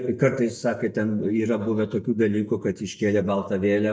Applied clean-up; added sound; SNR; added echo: neural mask model DeepFilterNet 3.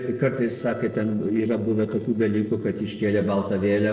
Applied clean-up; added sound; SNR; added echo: neural separator model SepFormer DNS4.